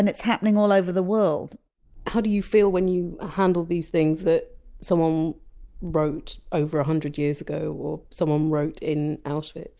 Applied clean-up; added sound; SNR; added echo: none; none; none; none.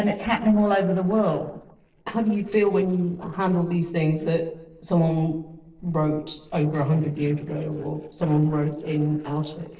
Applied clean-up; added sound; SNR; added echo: neural separator model SepFormer DNS4.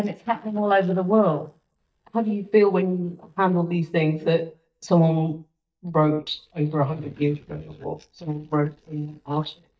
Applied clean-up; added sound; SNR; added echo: neural mask model DeepFilterNet 3.